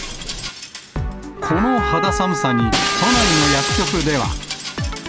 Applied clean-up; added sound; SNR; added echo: none; Trumpet + Shatter; 1 dB; none.